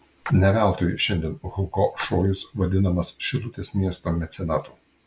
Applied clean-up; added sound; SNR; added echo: none; Splash, splatter; 18 dB; none.